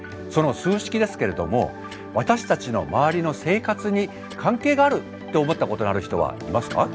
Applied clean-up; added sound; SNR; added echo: none; none; none; none.